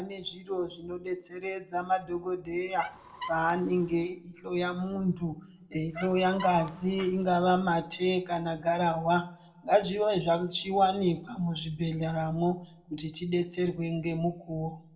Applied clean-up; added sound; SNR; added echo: none; Squeak; 14 dB; reverberation time 0.4 s.